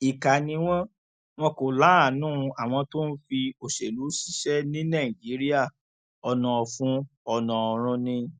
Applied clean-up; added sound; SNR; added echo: none; none; none; none.